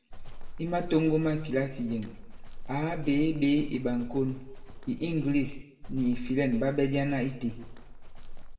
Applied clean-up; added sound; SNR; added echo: none; Livestock, farm animals, working animals; 8 dB; reverberation time 0.8 s.